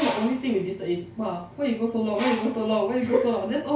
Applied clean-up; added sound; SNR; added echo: none; Bird; 13 dB; reverberation time 0.3 s.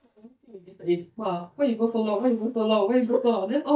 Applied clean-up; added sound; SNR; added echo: neural mask model DeepFilterNet 3.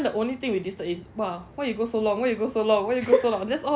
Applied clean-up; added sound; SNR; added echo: none; none; none; none.